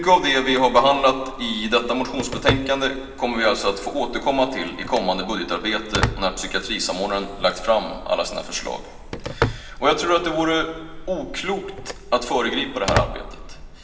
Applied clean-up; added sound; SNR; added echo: none; Telephone; 9 dB; reverberation time 1.8 s.